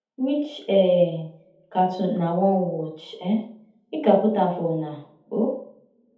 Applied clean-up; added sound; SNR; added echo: none; none; none; reverberation time 0.6 s.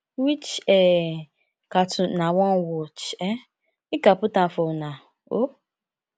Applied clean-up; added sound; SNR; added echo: none; none; none; none.